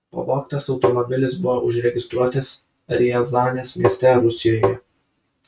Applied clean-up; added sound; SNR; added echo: neural mask model RNNoise.